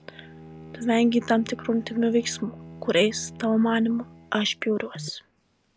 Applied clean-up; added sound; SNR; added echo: none; Bowed string instrument; 19 dB; none.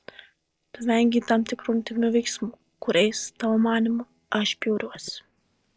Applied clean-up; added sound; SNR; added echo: neural separator model SepFormer DNS4.